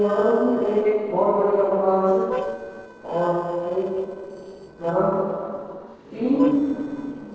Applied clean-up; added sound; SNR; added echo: neural separator model SepFormer DNS4.